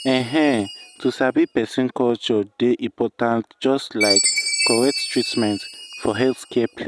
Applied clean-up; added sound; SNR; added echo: none; Chime; 6 dB; none.